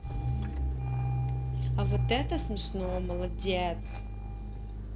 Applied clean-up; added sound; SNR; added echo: neural separator model SepFormer DNS4.